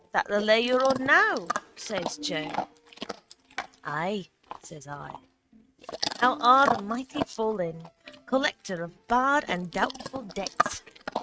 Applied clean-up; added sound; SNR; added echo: neural mask model RNNoise.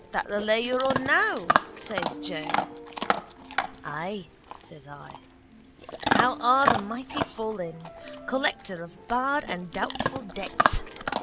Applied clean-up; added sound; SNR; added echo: none; Chewing, mastication / Dog; 0 dB; none.